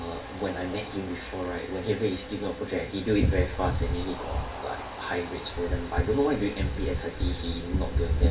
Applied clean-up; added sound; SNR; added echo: none; Cheering; 17 dB; reverberation time 0.2 s.